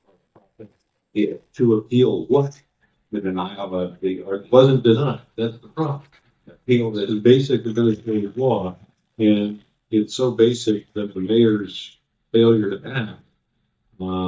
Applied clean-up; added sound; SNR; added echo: neural mask model DeepFilterNet 3.